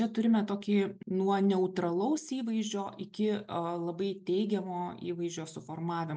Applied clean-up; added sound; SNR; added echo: none; none; none; none.